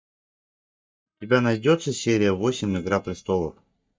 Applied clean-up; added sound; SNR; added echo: neural mask model DeepFilterNet 3.